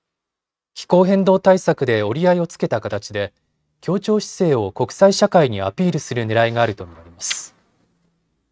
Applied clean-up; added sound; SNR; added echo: neural mask model RNNoise.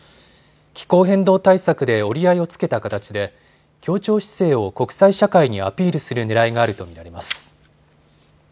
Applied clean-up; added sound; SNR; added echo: none; none; none; none.